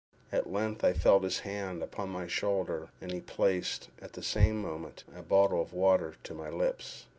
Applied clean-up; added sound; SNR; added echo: none; none; none; none.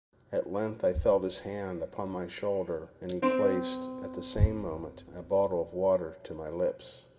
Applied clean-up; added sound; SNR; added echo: none; Plucked string instrument; 3 dB; reverberation time 1.4 s.